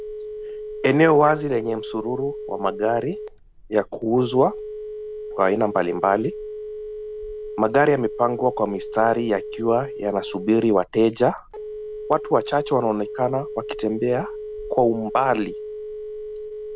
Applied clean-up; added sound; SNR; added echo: none; Telephone; 11 dB; none.